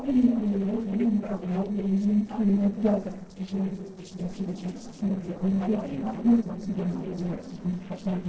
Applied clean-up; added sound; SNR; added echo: neural separator model SepFormer DNS4.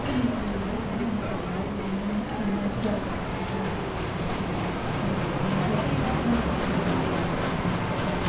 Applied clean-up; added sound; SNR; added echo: none; Bicycle; -3 dB; reverberation time 0.9 s.